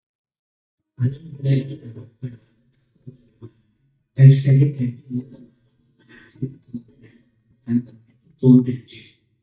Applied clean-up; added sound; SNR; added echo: neural mask model DeepFilterNet 3.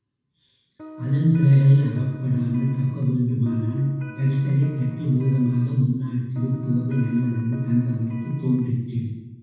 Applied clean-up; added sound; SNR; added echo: none; Electric guitar; 20 dB; reverberation time 1.2 s.